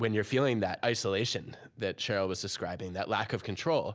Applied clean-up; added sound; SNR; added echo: none; none; none; none.